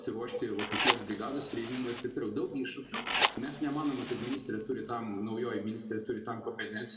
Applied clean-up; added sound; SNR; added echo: none; Fire; -1 dB; reverberation time 2.0 s.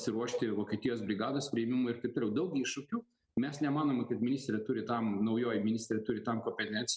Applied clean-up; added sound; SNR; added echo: none; none; none; none.